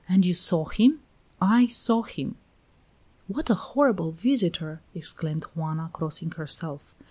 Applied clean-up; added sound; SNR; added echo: none; none; none; none.